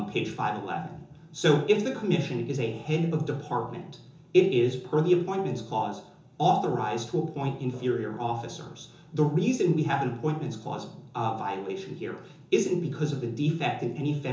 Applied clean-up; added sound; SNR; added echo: none; none; none; reverberation time 0.7 s.